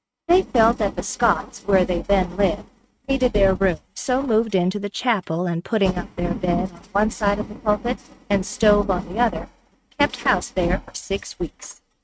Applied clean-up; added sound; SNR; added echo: neural mask model RNNoise.